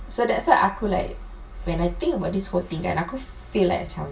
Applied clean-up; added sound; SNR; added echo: none; none; none; reverberation time 0.2 s.